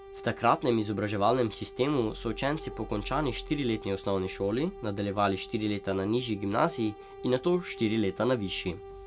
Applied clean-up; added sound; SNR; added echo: none; Brass instrument; 16 dB; none.